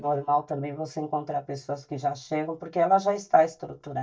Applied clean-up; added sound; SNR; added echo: neural mask model DeepFilterNet 3.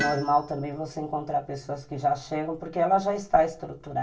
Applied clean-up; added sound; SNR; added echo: none; Tools; 14 dB; reverberation time 0.2 s.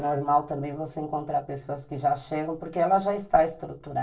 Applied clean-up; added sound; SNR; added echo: neural separator model SepFormer DNS4.